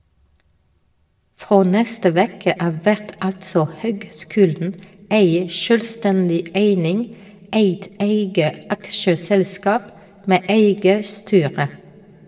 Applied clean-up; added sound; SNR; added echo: none; none; none; reverberation time 1.8 s.